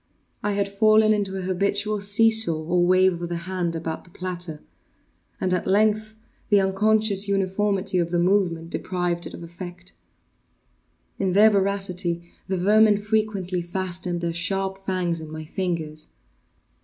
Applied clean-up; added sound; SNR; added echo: none; none; none; none.